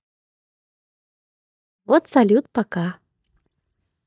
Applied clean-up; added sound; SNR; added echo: neural mask model DeepFilterNet 3.